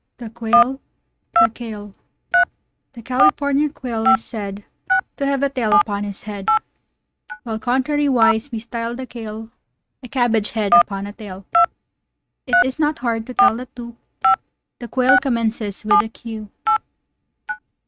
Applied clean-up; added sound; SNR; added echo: neural mask model RNNoise.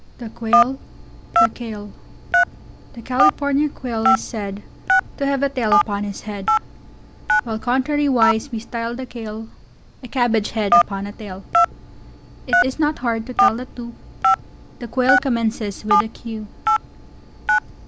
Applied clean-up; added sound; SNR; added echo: none; Telephone; -2 dB; none.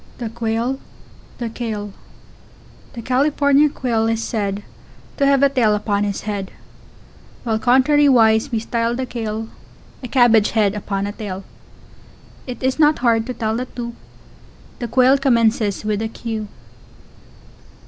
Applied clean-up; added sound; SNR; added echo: none; none; none; none.